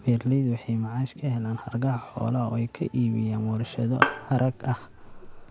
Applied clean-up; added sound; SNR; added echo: none; Bowed string instrument; 4 dB; none.